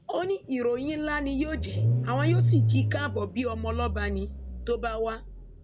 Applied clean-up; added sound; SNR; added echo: none; Engine starting / Car; -2 dB; none.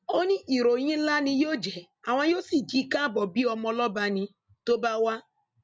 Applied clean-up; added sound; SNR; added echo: none; none; none; none.